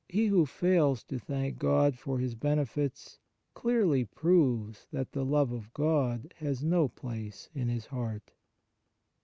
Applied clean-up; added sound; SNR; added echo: none; none; none; none.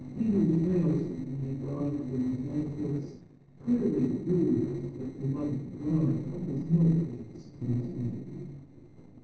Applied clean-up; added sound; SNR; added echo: neural separator model SepFormer DNS4.